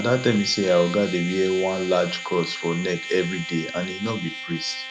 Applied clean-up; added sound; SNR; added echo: none; Trumpet; 11 dB; none.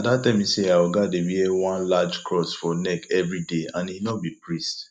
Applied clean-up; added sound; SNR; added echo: none; none; none; none.